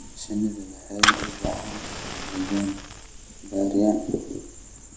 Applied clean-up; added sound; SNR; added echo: none; Fire; 2 dB; reverberation time 0.6 s.